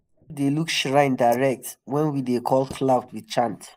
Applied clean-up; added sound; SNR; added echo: neural mask model Resemble Enhance denoiser.